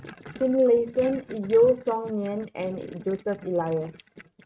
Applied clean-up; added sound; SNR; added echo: neural mask model RNNoise.